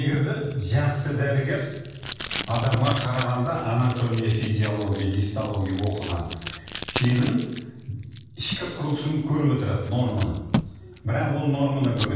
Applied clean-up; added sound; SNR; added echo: none; Packing tape, duct tape; 10 dB; reverberation time 1.2 s.